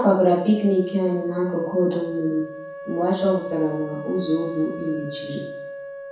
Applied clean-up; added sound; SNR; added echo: none; Wind instrument, woodwind instrument; 12 dB; reverberation time 0.6 s.